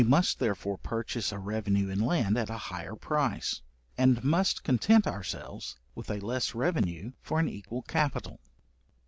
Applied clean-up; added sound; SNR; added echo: none; none; none; none.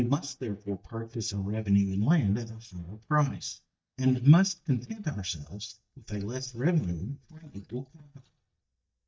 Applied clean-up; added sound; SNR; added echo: neural mask model DeepFilterNet 3.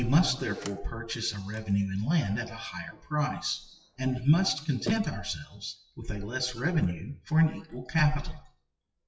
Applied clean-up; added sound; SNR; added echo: classical method WPE with log-MMSE.